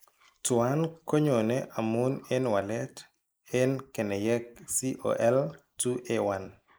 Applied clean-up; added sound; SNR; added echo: neural mask model Resemble Enhance denoiser.